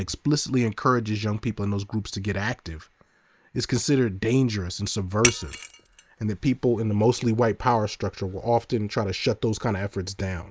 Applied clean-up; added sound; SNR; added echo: none; Shatter; 4 dB; none.